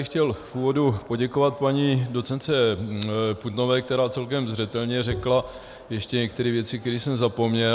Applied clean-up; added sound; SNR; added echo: none; Bowed string instrument; 11 dB; none.